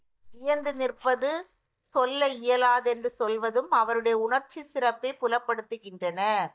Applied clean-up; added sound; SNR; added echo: neural mask model DeepFilterNet 3.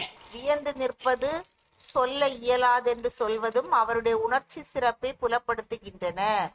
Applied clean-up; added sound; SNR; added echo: neural mask model RNNoise.